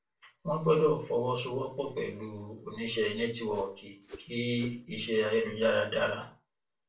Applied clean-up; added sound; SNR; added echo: neural separator model SepFormer DNS4.